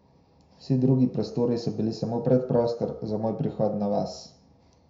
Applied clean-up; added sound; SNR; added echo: none; none; none; reverberation time 0.4 s.